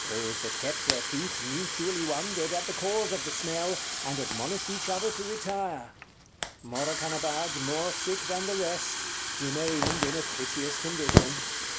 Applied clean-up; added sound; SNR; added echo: none; Fill (with liquid) / Water tap, faucet + Zipper (clothing); -2 dB; none.